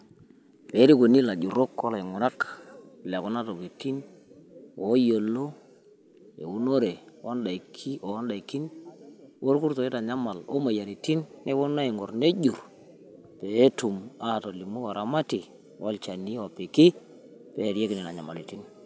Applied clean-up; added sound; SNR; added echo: none; none; none; none.